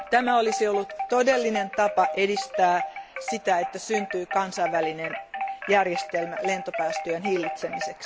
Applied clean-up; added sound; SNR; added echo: none; Wind chime; 7 dB; none.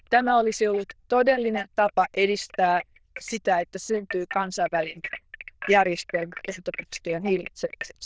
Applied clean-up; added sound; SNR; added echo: neural diffusion model UNIVERSE++.